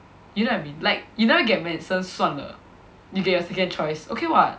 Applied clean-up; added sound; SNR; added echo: none; none; none; none.